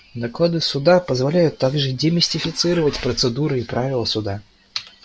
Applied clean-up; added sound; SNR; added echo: none; none; none; none.